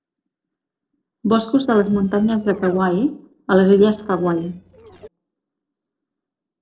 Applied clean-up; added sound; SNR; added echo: neural separator model SepFormer DNS4.